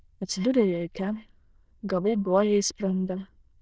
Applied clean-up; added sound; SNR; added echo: neural diffusion model UNIVERSE++.